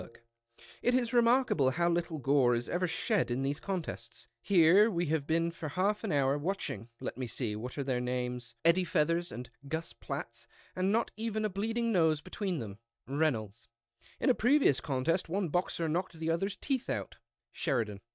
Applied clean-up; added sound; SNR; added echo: neural mask model DeepFilterNet 3.